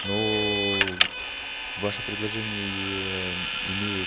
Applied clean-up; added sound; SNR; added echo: none; Vehicle; -3 dB; none.